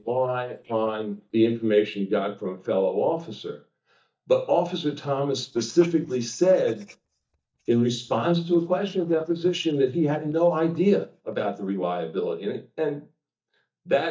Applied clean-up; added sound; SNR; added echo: neural mask model DeepFilterNet 3.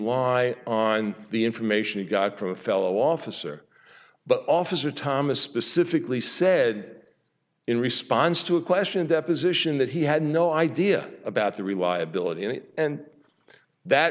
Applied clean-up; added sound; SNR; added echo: none; none; none; none.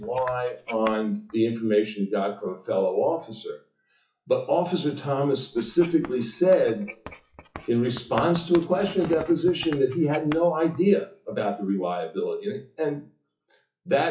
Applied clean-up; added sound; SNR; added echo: classical method WPE with log-MMSE.